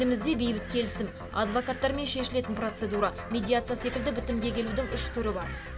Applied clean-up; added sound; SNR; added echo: none; Crow; 17 dB; reverberation time 1.6 s.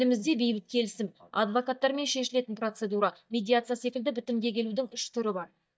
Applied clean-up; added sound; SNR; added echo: neural mask model DeepFilterNet 3.